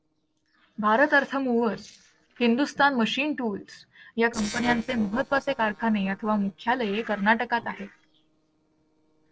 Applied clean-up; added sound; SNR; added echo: neural separator model SepFormer DNS4.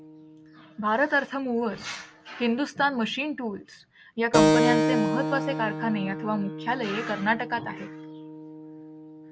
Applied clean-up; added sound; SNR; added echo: none; Keyboard (musical); 1 dB; none.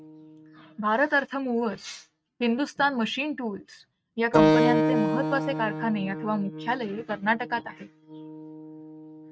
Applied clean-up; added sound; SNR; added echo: neural mask model RNNoise.